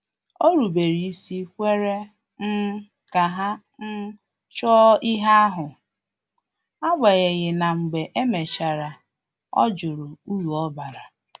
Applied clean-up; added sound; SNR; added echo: none; none; none; none.